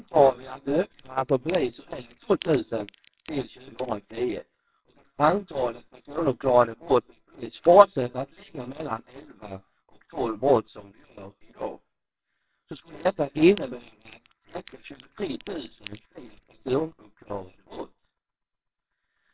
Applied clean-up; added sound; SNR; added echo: neural separator model SepFormer WHAMR!.